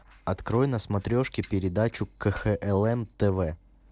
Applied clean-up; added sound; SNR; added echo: neural separator model SepFormer DNS4.